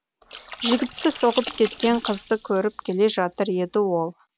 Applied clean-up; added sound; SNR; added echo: none; Splash, splatter; 14 dB; none.